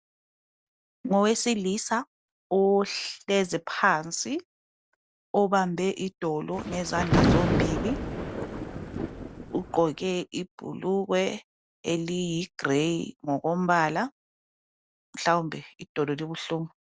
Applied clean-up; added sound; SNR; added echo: none; Thunder; 0 dB; none.